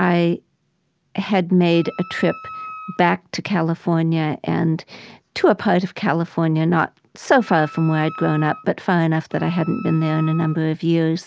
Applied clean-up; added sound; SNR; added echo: none; Wind instrument, woodwind instrument; 16 dB; none.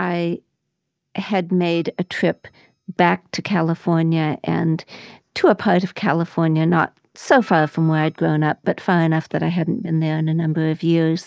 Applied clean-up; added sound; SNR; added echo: neural mask model DeepFilterNet 3.